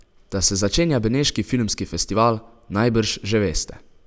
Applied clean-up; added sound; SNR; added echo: none; none; none; none.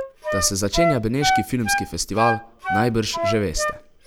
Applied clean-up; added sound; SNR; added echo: none; Wind instrument, woodwind instrument; 2 dB; none.